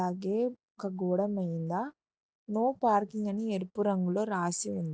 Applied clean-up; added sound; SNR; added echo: none; none; none; none.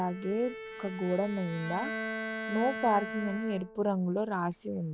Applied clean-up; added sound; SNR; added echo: none; Bowed string instrument; 8 dB; none.